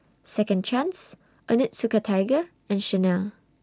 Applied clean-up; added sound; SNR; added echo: none; none; none; none.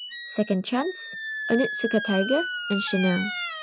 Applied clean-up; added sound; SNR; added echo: classical method Wiener filter.